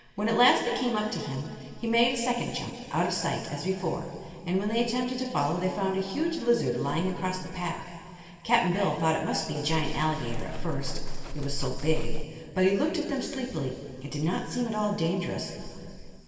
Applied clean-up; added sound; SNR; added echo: none; Livestock, farm animals, working animals; 0 dB; reverberation time 2.6 s.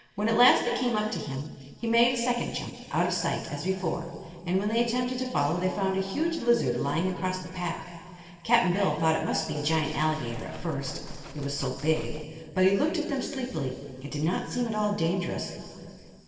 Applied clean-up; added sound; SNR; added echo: neural separator model SepFormer DNS4.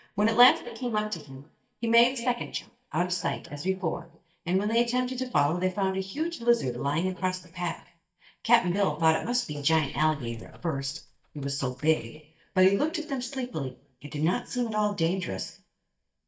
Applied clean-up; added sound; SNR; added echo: neural mask model DeepFilterNet 3.